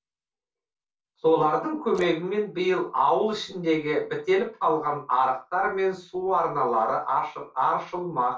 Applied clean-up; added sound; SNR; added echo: none; Drip / Splash, splatter; 18 dB; reverberation time 0.2 s.